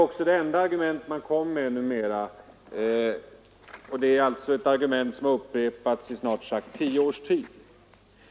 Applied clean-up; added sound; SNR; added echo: none; none; none; none.